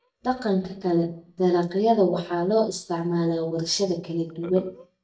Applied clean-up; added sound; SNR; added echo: neural mask model DeepFilterNet 3.